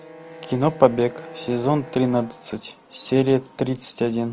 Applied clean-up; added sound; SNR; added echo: none; Bowed string instrument; 19 dB; none.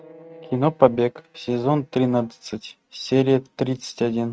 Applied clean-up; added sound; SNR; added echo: neural mask model RNNoise.